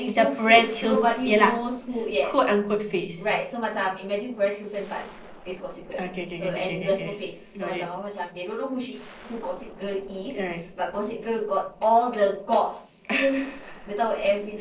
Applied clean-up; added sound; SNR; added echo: neural separator model SepFormer DNS4.